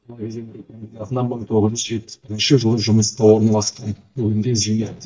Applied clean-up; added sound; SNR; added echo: neural mask model DeepFilterNet 3.